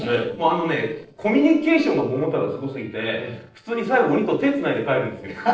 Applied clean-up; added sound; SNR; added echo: neural separator model SepFormer DNS4.